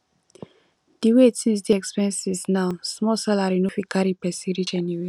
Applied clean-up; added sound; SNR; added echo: none; none; none; none.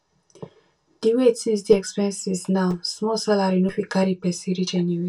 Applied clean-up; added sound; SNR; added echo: none; none; none; reverberation time 0.1 s.